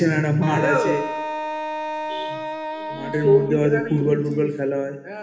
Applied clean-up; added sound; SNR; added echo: none; Wind instrument, woodwind instrument; 7 dB; reverberation time 1.1 s.